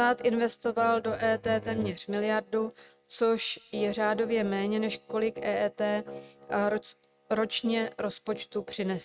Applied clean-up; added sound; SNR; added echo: neural mask model RNNoise.